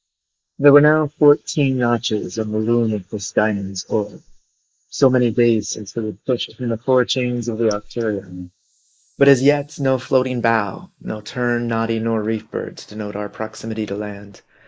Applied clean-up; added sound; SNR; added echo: neural mask model Resemble Enhance denoiser.